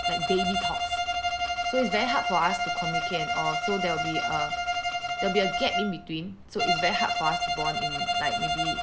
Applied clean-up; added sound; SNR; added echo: none; Bowed string instrument; -2 dB; none.